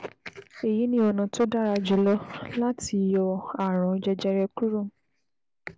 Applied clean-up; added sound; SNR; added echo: none; none; none; none.